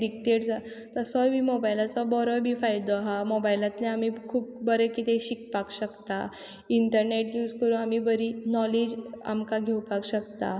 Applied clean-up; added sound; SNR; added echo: none; none; none; none.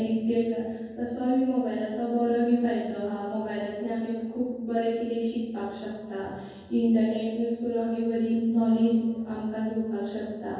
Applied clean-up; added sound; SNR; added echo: none; none; none; reverberation time 1.3 s.